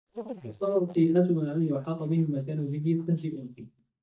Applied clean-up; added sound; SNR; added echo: neural mask model DeepFilterNet 3.